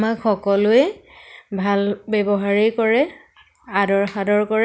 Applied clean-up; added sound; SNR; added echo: none; none; none; none.